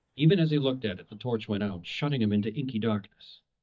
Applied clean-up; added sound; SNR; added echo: neural mask model DeepFilterNet 3.